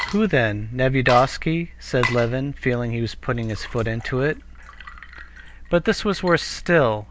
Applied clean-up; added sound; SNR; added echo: none; Water / Liquid; 15 dB; none.